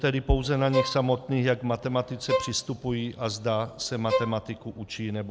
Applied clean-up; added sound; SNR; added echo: none; Bowed string instrument; 5 dB; none.